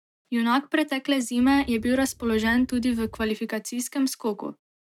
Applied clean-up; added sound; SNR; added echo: neural mask model RNNoise.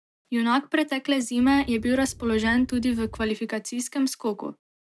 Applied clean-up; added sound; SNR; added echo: none; Wind; 16 dB; none.